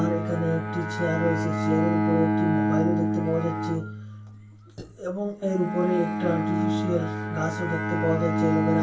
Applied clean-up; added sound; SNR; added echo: none; Bowed string instrument; -2 dB; reverberation time 0.3 s.